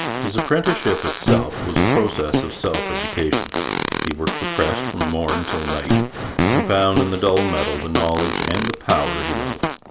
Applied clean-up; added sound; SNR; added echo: none; Fart; 0 dB; none.